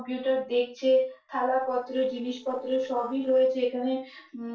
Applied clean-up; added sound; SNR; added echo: neural separator model SepFormer DNS4.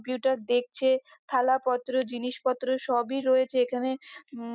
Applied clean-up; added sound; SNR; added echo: none; none; none; none.